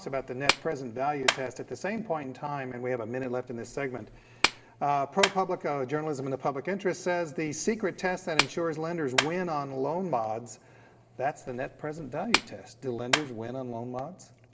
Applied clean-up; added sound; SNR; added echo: none; Clapping; 4 dB; reverberation time 1.6 s.